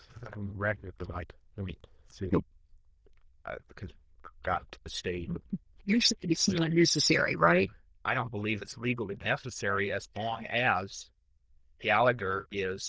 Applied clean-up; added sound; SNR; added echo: neural diffusion model UNIVERSE++.